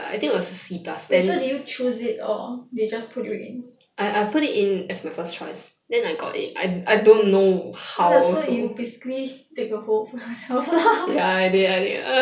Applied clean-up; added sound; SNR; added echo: none; none; none; none.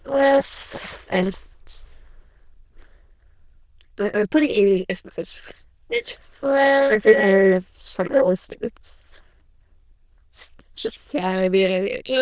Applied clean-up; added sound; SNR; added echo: neural diffusion model UNIVERSE++.